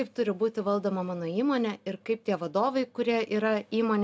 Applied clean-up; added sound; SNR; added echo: none; none; none; none.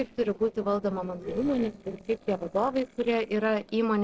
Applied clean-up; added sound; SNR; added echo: neural separator model SepFormer DNS4.